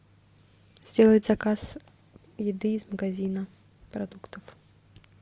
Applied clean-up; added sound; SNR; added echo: none; none; none; none.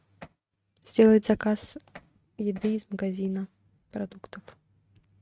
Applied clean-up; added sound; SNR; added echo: neural mask model RNNoise.